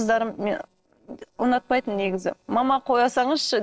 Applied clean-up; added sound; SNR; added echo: neural separator model SepFormer DNS4.